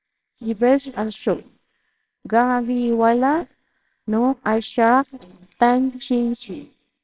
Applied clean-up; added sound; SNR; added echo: neural separator model SepFormer WHAMR!.